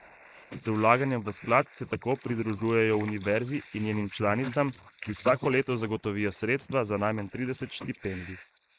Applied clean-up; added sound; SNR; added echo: neural mask model Resemble Enhance denoiser.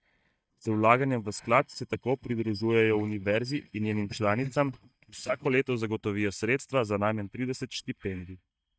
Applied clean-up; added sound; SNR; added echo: neural mask model DeepFilterNet 3.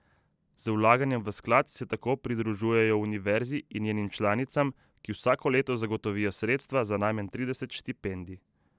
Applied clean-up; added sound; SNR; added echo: none; none; none; none.